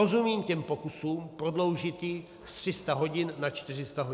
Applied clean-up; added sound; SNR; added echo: none; none; none; none.